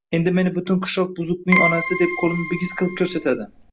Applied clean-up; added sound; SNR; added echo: none; Keyboard (musical); 4 dB; none.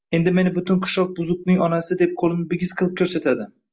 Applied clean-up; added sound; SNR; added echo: none; none; none; none.